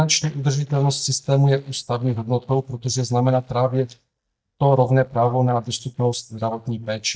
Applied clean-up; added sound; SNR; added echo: neural mask model DeepFilterNet 3.